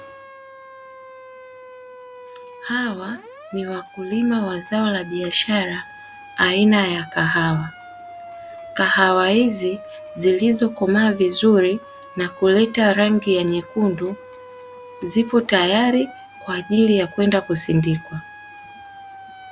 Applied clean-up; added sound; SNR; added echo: none; Siren; 19 dB; none.